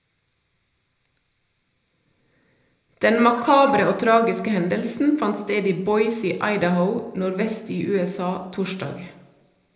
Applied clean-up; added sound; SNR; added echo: none; Chicken, rooster; 14 dB; reverberation time 0.7 s.